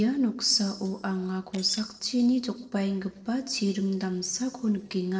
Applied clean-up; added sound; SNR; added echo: neural separator model SepFormer DNS4.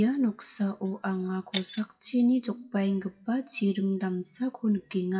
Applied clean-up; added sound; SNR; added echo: classical method WPE with log-MMSE.